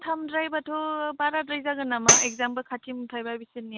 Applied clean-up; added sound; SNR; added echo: none; Tambourine; -4 dB; none.